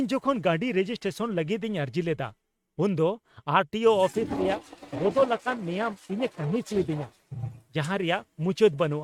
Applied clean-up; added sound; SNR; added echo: neural mask model RNNoise.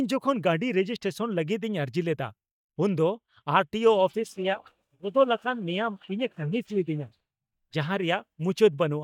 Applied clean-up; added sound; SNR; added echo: neural mask model DeepFilterNet 3.